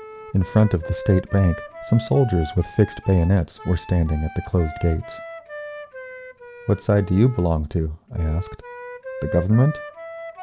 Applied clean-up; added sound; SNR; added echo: none; Wind instrument, woodwind instrument; 14 dB; none.